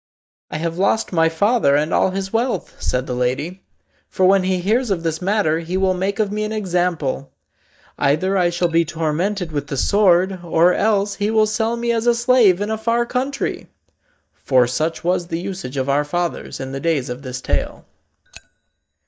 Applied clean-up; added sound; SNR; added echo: neural mask model DeepFilterNet 3.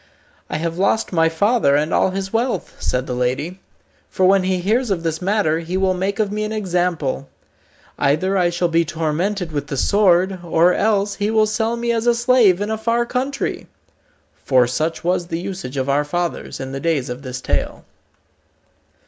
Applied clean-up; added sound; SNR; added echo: none; none; none; none.